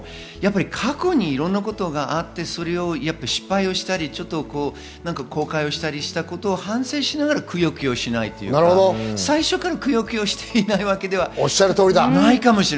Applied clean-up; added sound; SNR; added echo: none; none; none; none.